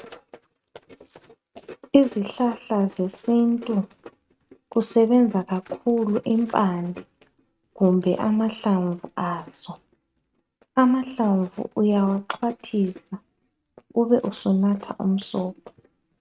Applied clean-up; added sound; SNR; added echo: neural mask model RNNoise.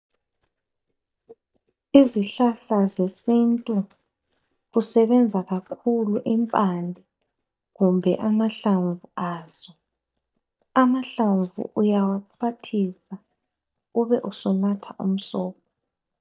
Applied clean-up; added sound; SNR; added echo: neural mask model DeepFilterNet 3.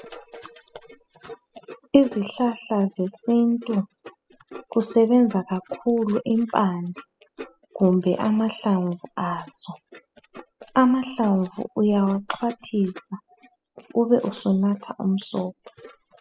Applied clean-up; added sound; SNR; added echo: classical method spectral subtraction.